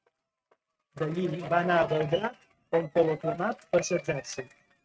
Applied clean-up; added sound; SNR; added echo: neural mask model RNNoise.